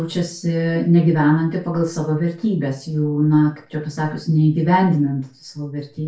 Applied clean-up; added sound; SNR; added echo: none; none; none; reverberation time 0.3 s.